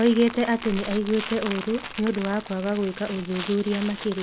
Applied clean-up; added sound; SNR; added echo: none; Crumpling, crinkling; 12 dB; none.